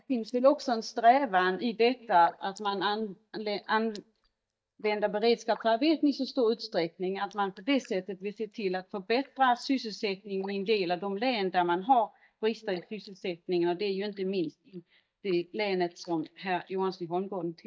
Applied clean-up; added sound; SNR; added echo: neural mask model DeepFilterNet 3.